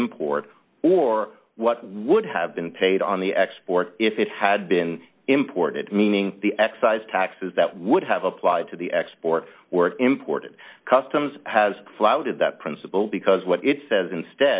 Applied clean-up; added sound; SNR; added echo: none; none; none; none.